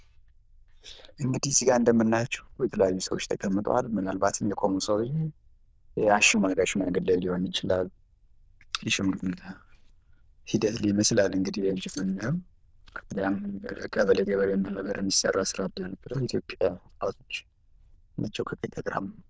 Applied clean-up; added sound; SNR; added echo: neural diffusion model UNIVERSE++.